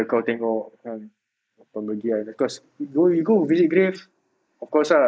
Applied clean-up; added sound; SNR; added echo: neural mask model Resemble Enhance denoiser.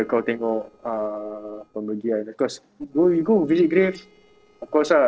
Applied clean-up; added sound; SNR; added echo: neural separator model SepFormer DNS4.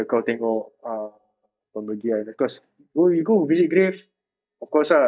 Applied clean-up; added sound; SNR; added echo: neural mask model DeepFilterNet 3.